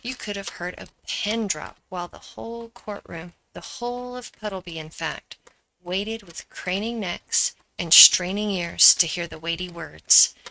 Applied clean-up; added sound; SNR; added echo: neural mask model RNNoise.